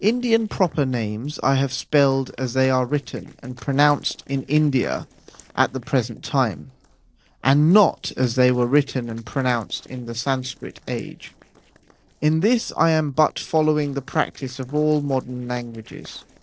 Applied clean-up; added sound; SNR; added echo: neural separator model SepFormer DNS4.